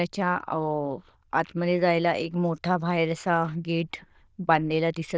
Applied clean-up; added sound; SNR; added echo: neural diffusion model UNIVERSE++.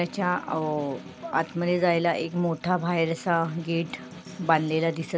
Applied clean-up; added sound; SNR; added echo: none; Snare drum; 17 dB; none.